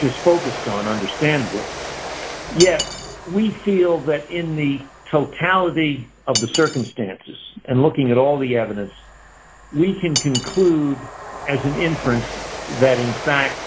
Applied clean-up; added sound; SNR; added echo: none; Cutlery, silverware + Train; 10 dB; none.